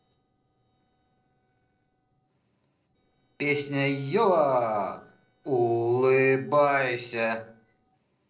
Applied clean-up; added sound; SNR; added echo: neural separator model SepFormer DNS4.